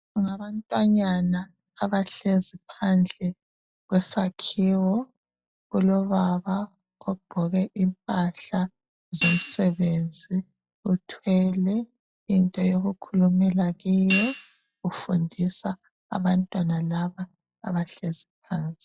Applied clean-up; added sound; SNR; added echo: classical method log-MMSE.